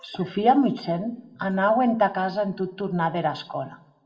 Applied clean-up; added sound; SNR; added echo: none; none; none; reverberation time 0.4 s.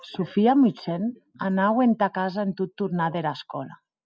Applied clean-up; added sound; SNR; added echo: none; none; none; none.